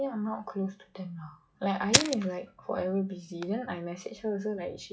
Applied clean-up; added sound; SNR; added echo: classical method log-MMSE.